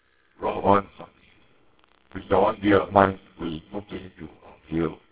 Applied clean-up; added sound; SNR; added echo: neural separator model SepFormer WHAMR!.